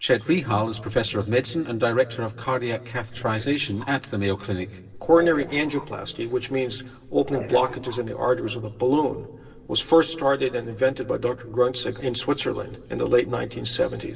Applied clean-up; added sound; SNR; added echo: neural separator model SepFormer DNS4.